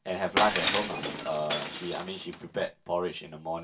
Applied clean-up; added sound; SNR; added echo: none; Shatter; 2 dB; reverberation time 0.2 s.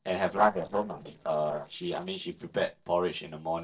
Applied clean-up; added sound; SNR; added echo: neural separator model SepFormer DNS4.